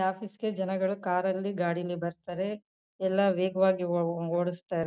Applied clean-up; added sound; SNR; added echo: none; none; none; none.